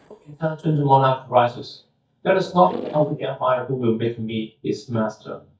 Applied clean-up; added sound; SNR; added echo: neural mask model DeepFilterNet 3.